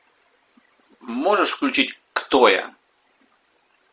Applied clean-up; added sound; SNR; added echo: none; none; none; none.